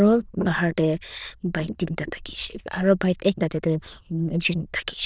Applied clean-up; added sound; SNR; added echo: neural diffusion model UNIVERSE++.